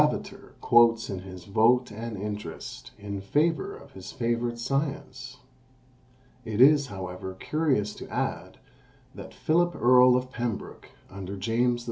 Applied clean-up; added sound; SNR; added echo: none; none; none; none.